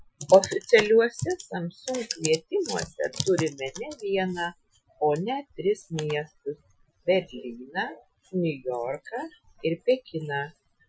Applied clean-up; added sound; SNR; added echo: classical method Wiener filter.